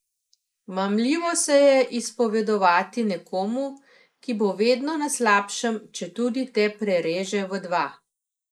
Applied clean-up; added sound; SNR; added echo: neural mask model Resemble Enhance denoiser.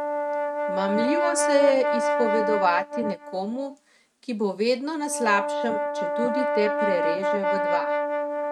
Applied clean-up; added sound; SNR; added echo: neural mask model RNNoise.